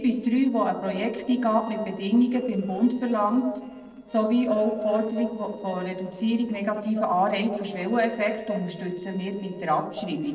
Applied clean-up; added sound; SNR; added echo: neural separator model SepFormer DNS4.